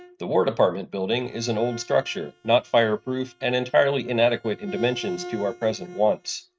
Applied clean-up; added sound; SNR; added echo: neural mask model RNNoise.